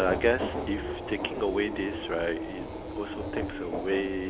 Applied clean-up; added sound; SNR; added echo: none; Subway, metro, underground; 4 dB; none.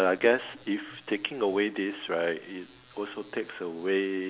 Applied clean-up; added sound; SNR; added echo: none; none; none; none.